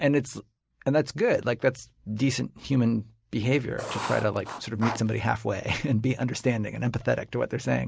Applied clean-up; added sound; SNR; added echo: none; Writing; 9 dB; none.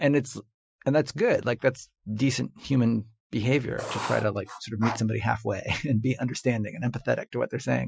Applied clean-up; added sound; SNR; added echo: classical method Wiener filter.